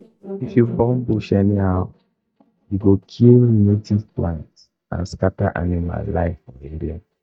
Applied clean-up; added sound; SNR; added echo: neural mask model DeepFilterNet 3.